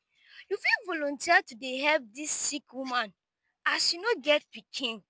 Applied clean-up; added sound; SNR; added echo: none; none; none; none.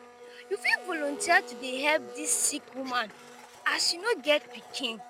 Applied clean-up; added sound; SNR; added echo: none; Domestic sounds, home sounds; 15 dB; none.